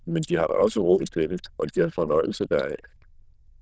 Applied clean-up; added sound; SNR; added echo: neural diffusion model UNIVERSE++.